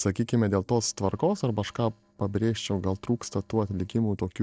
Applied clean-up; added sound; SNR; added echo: neural separator model SepFormer DNS4.